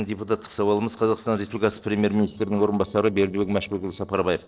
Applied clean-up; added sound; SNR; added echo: neural separator model SepFormer DNS4.